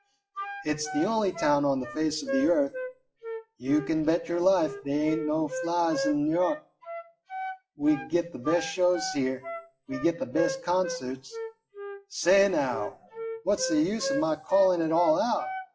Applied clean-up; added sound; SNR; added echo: classical method WPE with log-MMSE.